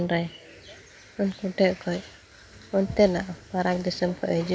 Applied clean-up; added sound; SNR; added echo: none; none; none; none.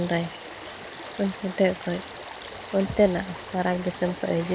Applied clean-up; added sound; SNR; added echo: none; Stream / Frog; 12 dB; none.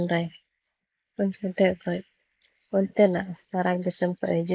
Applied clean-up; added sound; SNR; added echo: neural mask model Resemble Enhance denoiser.